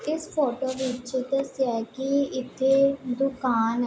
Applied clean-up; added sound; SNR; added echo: none; none; none; none.